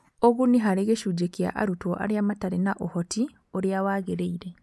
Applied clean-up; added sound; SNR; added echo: none; none; none; none.